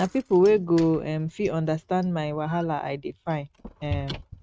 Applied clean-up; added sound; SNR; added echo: neural mask model RNNoise.